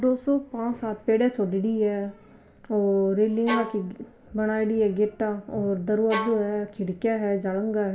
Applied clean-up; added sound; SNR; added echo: none; Bowed string instrument; 8 dB; reverberation time 1.8 s.